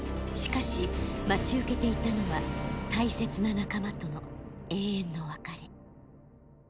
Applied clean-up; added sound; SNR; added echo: none; none; none; none.